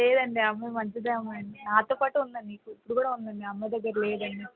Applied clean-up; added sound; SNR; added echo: none; none; none; none.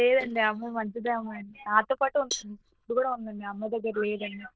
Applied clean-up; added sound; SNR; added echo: neural diffusion model UNIVERSE++.